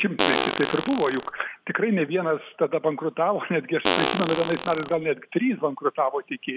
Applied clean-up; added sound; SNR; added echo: none; Fart; 2 dB; none.